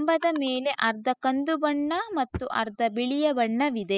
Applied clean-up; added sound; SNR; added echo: classical method spectral subtraction.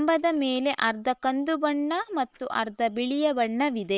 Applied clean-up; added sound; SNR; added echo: neural separator model SepFormer WHAM!.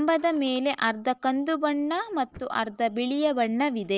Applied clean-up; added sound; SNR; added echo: neural separator model SepFormer DNS4.